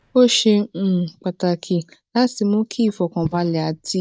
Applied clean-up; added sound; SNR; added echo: neural mask model DeepFilterNet 3.